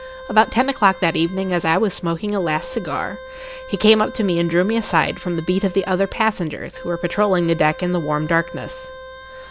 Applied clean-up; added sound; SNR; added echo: none; Wind instrument, woodwind instrument; 16 dB; none.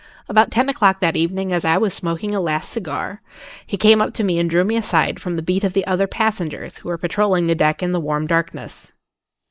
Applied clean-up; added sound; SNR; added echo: neural mask model Resemble Enhance denoiser.